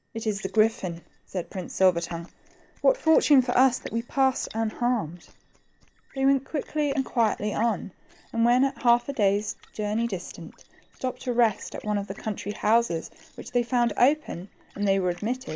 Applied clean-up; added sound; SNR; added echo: neural mask model Resemble Enhance denoiser.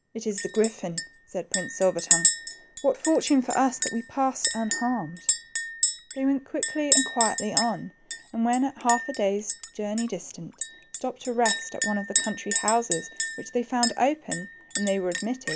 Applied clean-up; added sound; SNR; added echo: none; Chink, clink; 1 dB; none.